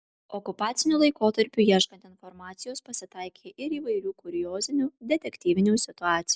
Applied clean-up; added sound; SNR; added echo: none; none; none; none.